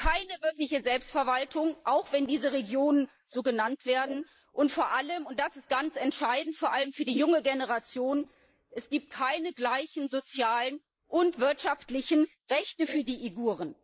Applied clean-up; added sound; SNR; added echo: neural mask model Resemble Enhance denoiser.